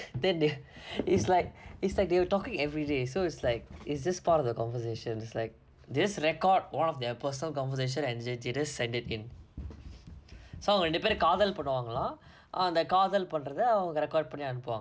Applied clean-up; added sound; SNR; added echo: none; Run; 17 dB; none.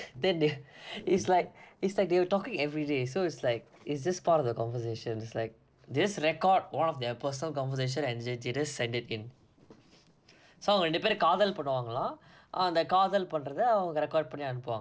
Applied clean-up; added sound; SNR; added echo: neural separator model SepFormer DNS4.